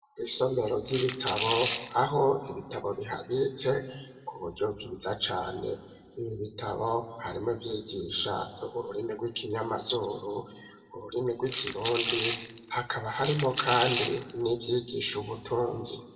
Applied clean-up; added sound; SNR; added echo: none; Rattle / Rattle (instrument); -4 dB; reverberation time 1.0 s.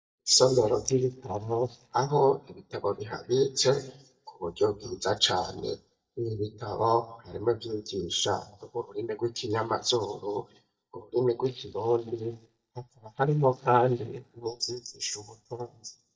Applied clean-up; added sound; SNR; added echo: neural mask model DeepFilterNet 3.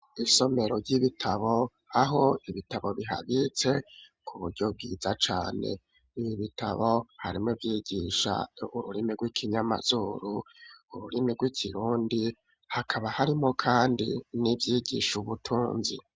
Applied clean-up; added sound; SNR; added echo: none; none; none; none.